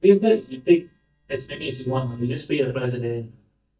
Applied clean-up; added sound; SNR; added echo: neural mask model DeepFilterNet 3.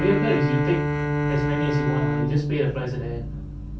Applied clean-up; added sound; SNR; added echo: none; Bowed string instrument; -2 dB; reverberation time 0.2 s.